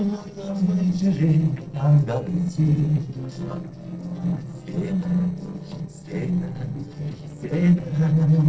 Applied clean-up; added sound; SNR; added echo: neural separator model SepFormer DNS4.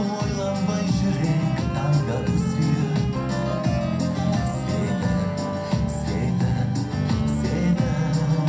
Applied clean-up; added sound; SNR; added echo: none; Wind instrument, woodwind instrument; 15 dB; reverberation time 0.6 s.